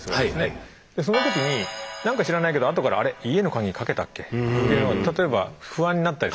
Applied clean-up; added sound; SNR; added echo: none; Livestock, farm animals, working animals; 19 dB; none.